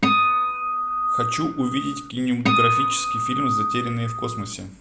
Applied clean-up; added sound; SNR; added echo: none; Acoustic guitar; -5 dB; none.